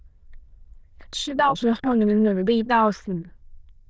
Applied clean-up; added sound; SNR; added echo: neural diffusion model UNIVERSE++.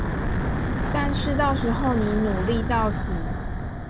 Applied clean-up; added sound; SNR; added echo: none; Wind / Breathing; -2 dB; none.